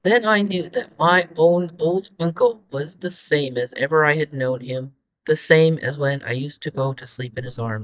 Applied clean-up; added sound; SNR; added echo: neural mask model DeepFilterNet 3.